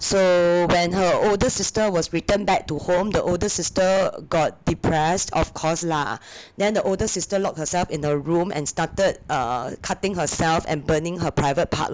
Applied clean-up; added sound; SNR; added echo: none; none; none; none.